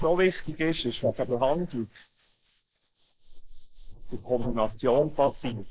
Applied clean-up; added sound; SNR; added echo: neural mask model Resemble Enhance denoiser.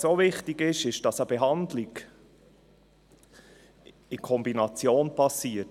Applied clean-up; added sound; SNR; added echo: none; none; none; none.